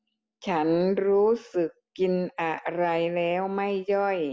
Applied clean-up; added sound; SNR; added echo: none; none; none; none.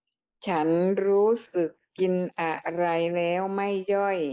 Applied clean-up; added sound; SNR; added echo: neural mask model Resemble Enhance denoiser.